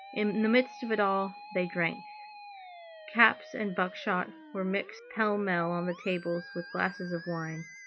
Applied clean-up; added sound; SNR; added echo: none; Musical instrument; 16 dB; none.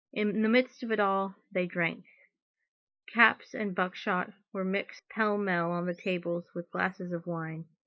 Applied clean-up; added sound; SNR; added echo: neural mask model Resemble Enhance denoiser.